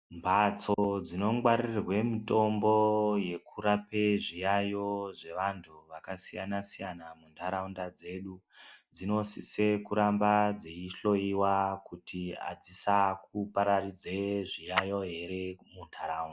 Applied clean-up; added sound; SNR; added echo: none; Clapping; 8 dB; none.